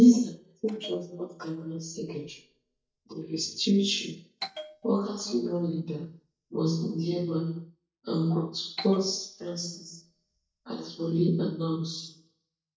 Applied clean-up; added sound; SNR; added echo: neural mask model DeepFilterNet 3.